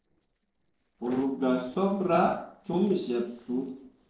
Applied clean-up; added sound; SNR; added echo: neural separator model SepFormer DNS4.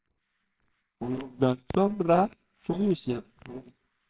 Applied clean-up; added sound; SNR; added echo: neural separator model SepFormer WHAMR!.